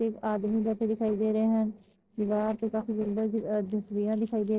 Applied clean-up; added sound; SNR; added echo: neural separator model SepFormer DNS4.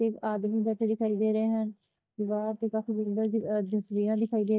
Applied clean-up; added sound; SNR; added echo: neural mask model DeepFilterNet 3.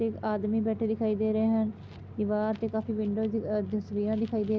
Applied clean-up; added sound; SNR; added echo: none; none; none; none.